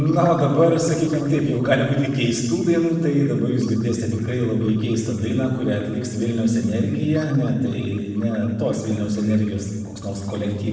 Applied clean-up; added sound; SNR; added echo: neural separator model SepFormer DNS4.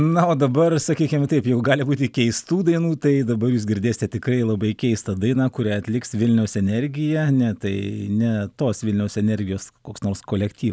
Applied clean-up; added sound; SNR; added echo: none; none; none; none.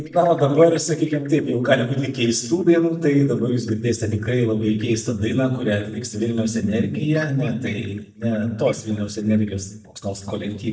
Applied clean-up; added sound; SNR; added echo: neural mask model DeepFilterNet 3.